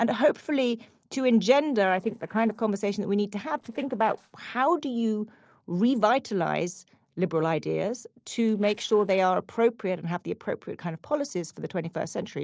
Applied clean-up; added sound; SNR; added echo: neural separator model SepFormer DNS4.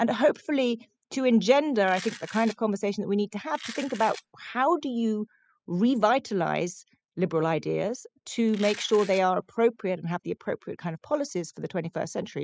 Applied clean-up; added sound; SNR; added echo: classical method spectral subtraction.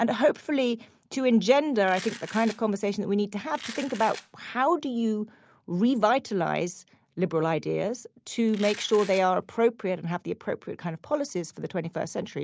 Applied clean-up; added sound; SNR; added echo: none; Domestic sounds, home sounds; 16 dB; none.